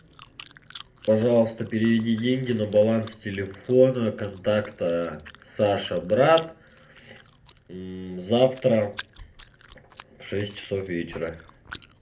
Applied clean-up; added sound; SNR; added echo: none; Chewing, mastication; 19 dB; reverberation time 0.3 s.